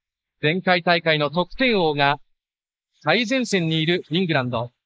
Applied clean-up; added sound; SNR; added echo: neural mask model Resemble Enhance denoiser.